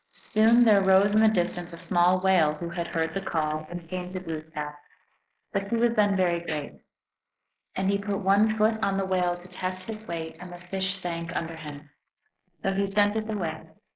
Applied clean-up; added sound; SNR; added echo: neural mask model Resemble Enhance denoiser.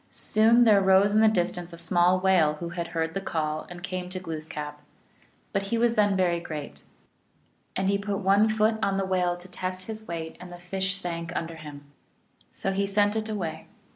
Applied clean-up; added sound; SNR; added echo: none; none; none; none.